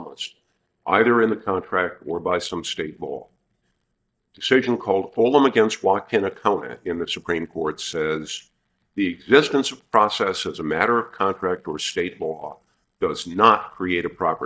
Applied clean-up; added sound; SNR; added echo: neural mask model DeepFilterNet 3.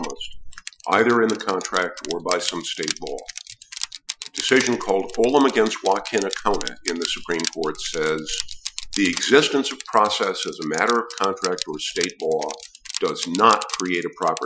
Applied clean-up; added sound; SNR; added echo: classical method Wiener filter.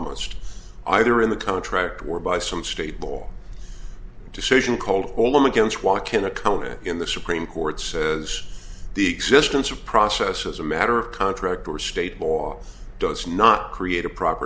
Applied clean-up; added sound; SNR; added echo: none; none; none; none.